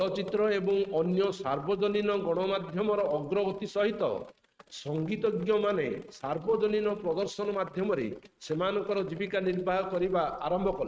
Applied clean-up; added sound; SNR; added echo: neural mask model RNNoise.